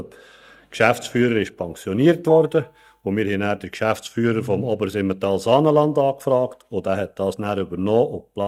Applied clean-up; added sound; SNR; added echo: neural mask model DeepFilterNet 3.